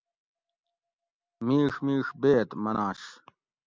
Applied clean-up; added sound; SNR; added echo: none; none; none; none.